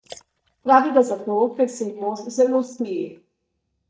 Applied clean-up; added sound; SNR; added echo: neural mask model DeepFilterNet 3.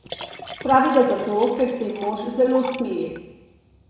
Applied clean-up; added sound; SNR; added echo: none; Liquid; 16 dB; reverberation time 1.0 s.